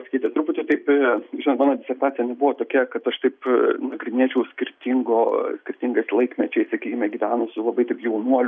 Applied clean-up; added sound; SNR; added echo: none; none; none; none.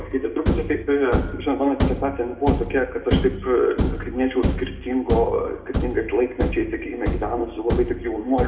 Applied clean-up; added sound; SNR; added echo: none; Thump, thud; 3 dB; reverberation time 1.3 s.